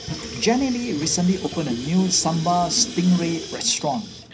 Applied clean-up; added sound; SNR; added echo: none; Sink (filling or washing) / Water tap, faucet; 11 dB; reverberation time 0.4 s.